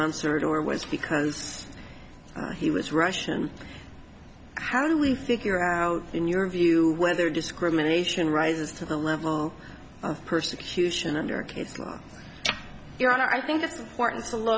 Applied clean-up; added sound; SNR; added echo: none; none; none; none.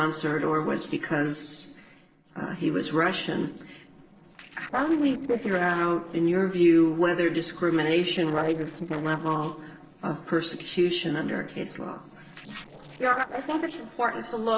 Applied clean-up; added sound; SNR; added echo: neural separator model SepFormer DNS4.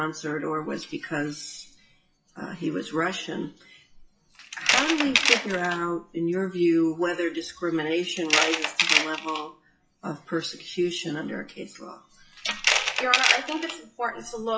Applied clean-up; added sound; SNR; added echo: classical method WPE with log-MMSE.